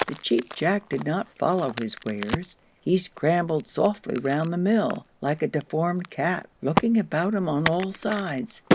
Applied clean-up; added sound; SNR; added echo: none; Crack; 7 dB; none.